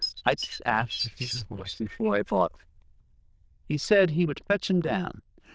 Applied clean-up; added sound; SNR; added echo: neural diffusion model UNIVERSE++.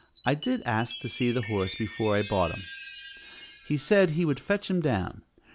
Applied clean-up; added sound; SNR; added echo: none; Chime; 12 dB; none.